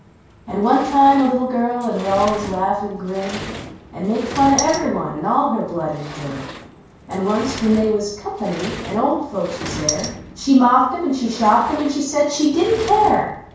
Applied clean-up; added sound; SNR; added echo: none; Sliding door; 13 dB; reverberation time 0.5 s.